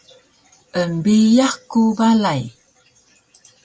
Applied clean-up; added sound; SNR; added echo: none; none; none; none.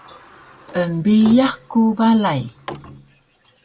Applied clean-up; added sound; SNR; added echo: none; Sliding door; 20 dB; none.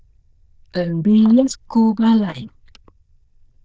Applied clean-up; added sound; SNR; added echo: neural diffusion model UNIVERSE++.